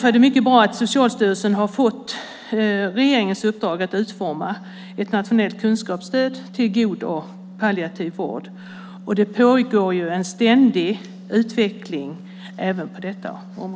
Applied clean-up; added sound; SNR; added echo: none; Organ; 19 dB; none.